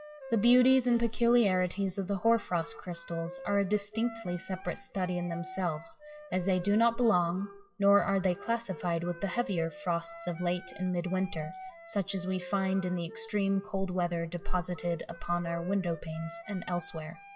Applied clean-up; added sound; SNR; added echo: classical method WPE with log-MMSE.